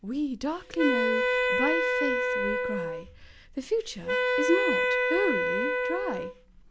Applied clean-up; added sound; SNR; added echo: none; Wind instrument, woodwind instrument; -4 dB; none.